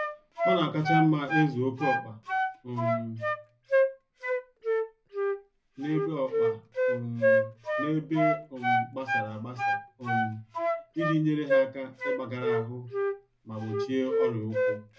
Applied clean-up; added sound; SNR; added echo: none; Wind instrument, woodwind instrument; -3 dB; reverberation time 0.4 s.